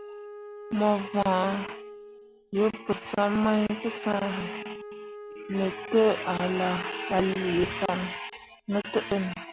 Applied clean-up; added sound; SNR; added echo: none; Wind instrument, woodwind instrument; 15 dB; none.